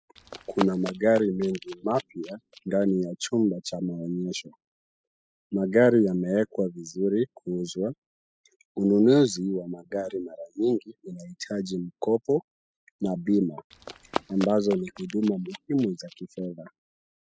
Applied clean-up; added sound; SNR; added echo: classical method spectral subtraction.